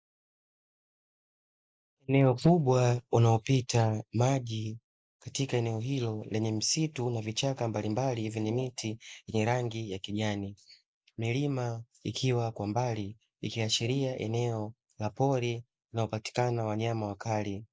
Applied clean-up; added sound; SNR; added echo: none; none; none; none.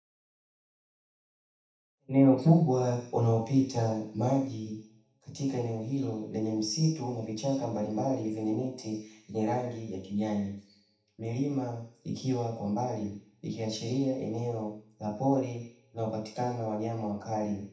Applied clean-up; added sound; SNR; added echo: none; none; none; reverberation time 0.7 s.